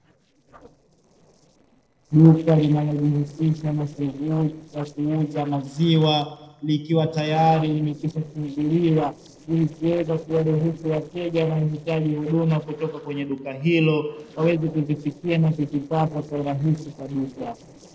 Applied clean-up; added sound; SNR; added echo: neural separator model SepFormer DNS4.